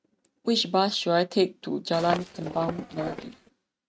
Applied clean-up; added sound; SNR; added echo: neural mask model RNNoise.